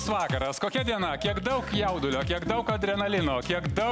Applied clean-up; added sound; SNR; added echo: none; none; none; none.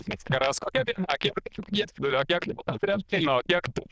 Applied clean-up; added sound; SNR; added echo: neural diffusion model UNIVERSE++.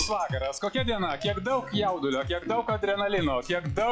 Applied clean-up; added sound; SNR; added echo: classical method log-MMSE.